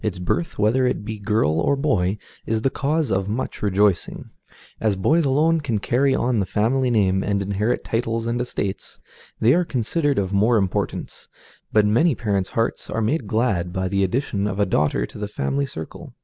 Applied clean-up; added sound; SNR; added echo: none; none; none; none.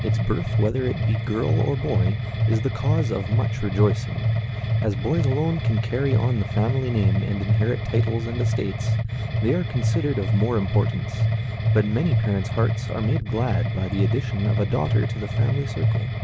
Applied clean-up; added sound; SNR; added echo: none; Mechanisms; -3 dB; none.